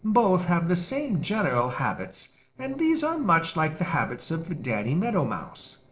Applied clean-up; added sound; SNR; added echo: neural separator model SepFormer DNS4.